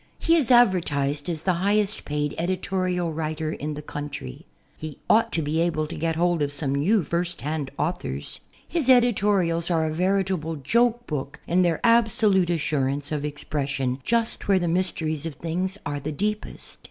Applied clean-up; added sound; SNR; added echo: none; none; none; none.